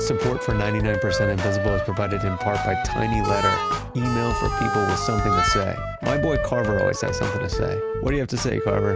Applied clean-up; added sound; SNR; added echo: none; Wind instrument, woodwind instrument + Harmonica; 2 dB; none.